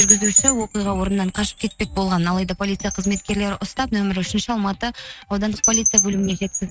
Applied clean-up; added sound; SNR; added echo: neural mask model RNNoise.